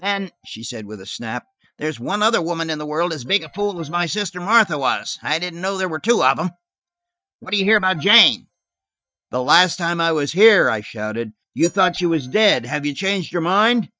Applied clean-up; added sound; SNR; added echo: neural mask model DeepFilterNet 3.